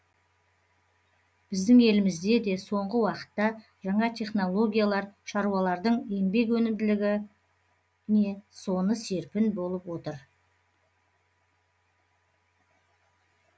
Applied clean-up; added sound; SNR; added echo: none; none; none; none.